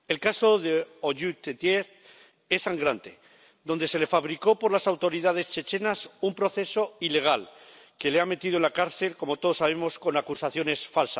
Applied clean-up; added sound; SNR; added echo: none; none; none; none.